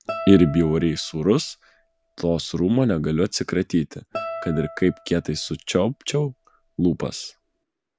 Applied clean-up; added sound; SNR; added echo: none; Guitar; 16 dB; none.